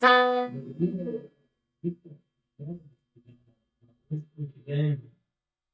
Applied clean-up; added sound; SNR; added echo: neural mask model DeepFilterNet 3.